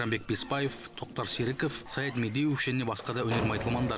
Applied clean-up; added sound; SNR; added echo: none; Slam; 10 dB; none.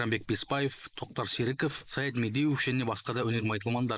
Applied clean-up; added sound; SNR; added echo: neural mask model Resemble Enhance denoiser.